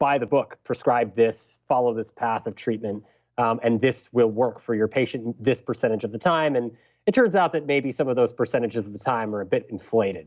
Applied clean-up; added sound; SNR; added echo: none; none; none; none.